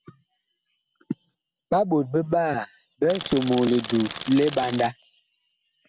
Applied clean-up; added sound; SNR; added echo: none; Tools; 10 dB; none.